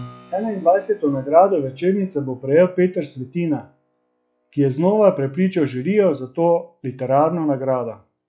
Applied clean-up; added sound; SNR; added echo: classical method log-MMSE.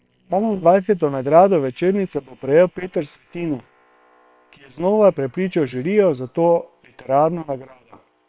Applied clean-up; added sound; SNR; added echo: neural separator model SepFormer WHAM!.